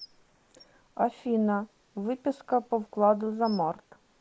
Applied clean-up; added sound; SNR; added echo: neural mask model Resemble Enhance denoiser.